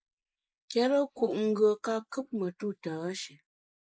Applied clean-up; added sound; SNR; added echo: neural mask model Resemble Enhance denoiser.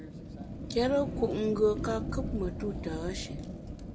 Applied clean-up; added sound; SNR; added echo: none; Fire; 5 dB; none.